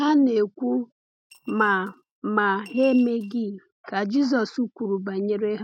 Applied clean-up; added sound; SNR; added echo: neural mask model RNNoise.